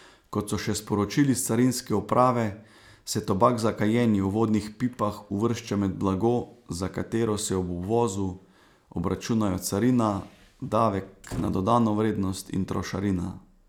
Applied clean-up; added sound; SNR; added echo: none; Slam; 15 dB; none.